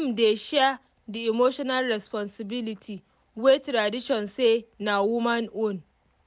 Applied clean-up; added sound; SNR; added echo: none; none; none; none.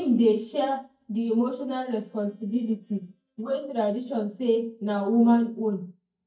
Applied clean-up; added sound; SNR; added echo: neural mask model DeepFilterNet 3.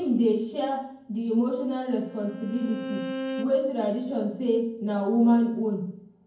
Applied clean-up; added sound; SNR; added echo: none; Bowed string instrument; 11 dB; reverberation time 0.9 s.